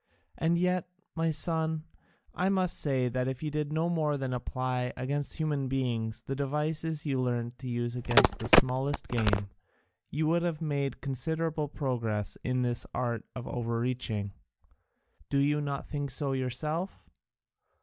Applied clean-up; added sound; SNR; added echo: none; Telephone; -4 dB; none.